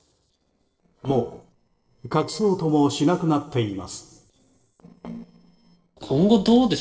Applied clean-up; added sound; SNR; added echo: neural separator model SepFormer DNS4.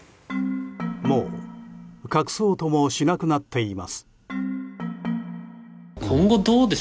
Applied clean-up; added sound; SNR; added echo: none; none; none; none.